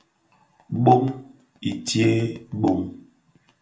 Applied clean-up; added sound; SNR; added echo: none; none; none; reverberation time 0.3 s.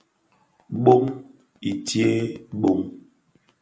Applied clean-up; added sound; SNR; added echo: none; none; none; none.